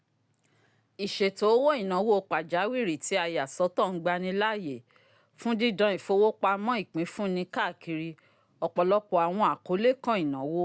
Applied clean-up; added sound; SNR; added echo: none; none; none; none.